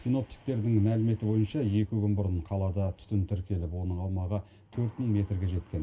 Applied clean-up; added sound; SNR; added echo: none; none; none; reverberation time 0.2 s.